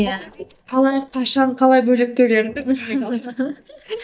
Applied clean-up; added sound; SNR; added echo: neural mask model DeepFilterNet 3.